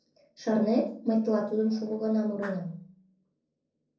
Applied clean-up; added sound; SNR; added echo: neural separator model SepFormer DNS4.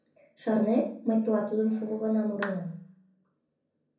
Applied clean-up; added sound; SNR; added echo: none; Clapping; 15 dB; reverberation time 0.6 s.